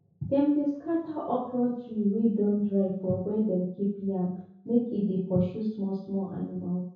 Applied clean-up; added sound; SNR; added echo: none; none; none; reverberation time 0.5 s.